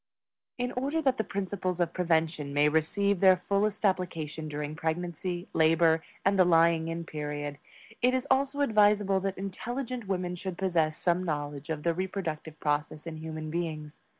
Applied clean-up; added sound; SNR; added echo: none; none; none; none.